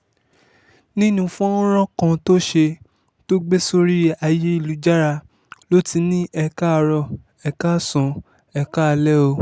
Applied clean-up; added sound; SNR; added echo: none; none; none; none.